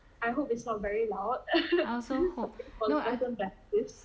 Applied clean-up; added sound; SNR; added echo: none; none; none; none.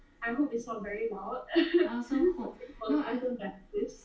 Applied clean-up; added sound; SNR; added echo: none; none; none; reverberation time 0.2 s.